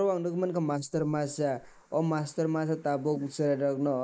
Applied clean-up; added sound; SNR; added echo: neural mask model Resemble Enhance denoiser.